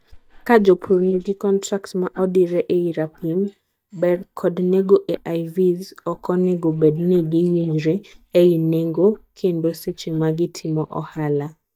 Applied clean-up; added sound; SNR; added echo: neural mask model DeepFilterNet 3.